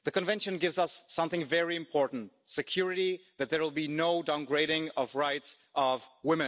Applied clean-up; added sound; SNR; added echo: none; none; none; none.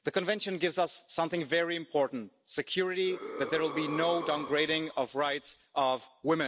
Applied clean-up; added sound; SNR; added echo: none; Breathing; 10 dB; none.